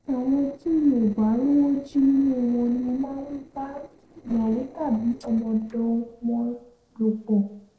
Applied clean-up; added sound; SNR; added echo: neural separator model SepFormer DNS4.